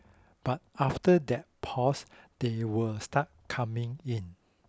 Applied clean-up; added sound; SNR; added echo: none; none; none; none.